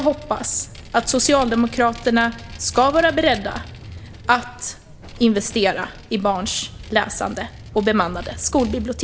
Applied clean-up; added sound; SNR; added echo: none; Vehicle; 15 dB; none.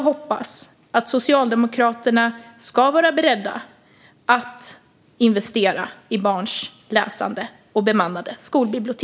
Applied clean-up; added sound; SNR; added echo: none; none; none; none.